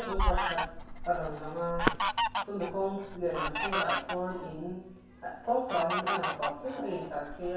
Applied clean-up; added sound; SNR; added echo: none; Fowl; -1 dB; reverberation time 0.7 s.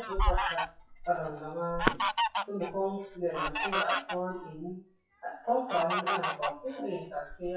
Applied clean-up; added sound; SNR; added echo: classical method WPE with log-MMSE.